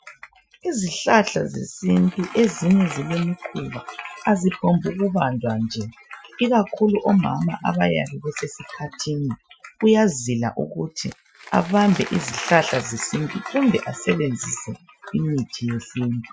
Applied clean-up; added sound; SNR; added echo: classical method Wiener filter.